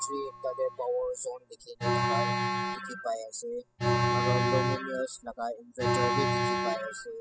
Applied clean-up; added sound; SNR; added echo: classical method spectral subtraction.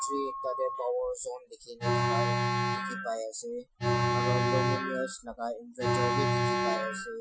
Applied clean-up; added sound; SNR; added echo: classical method Wiener filter.